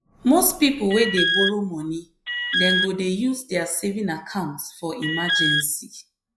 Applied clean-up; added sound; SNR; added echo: classical method log-MMSE.